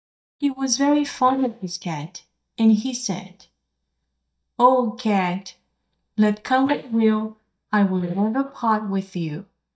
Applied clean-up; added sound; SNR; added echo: neural mask model DeepFilterNet 3.